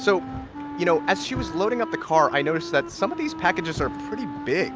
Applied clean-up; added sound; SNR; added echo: none; Wind instrument, woodwind instrument; 10 dB; none.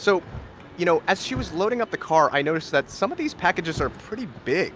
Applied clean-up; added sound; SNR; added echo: none; none; none; none.